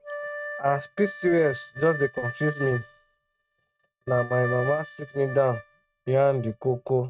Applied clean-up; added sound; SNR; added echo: neural mask model RNNoise.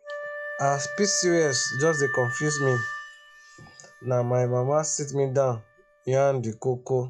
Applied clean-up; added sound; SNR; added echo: classical method log-MMSE.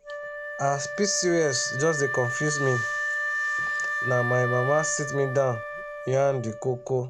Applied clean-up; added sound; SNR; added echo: none; Wind instrument, woodwind instrument; 4 dB; none.